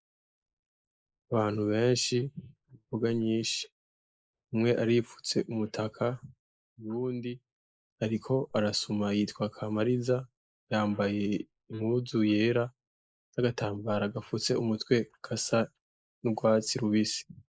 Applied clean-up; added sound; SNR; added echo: neural mask model Resemble Enhance denoiser.